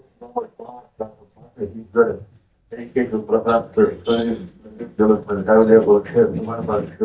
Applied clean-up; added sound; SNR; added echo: neural mask model DeepFilterNet 3.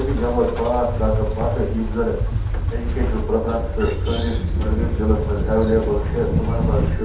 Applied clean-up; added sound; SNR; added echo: none; Train; -2 dB; reverberation time 0.6 s.